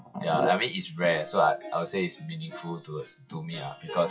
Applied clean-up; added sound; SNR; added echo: classical method WPE with log-MMSE.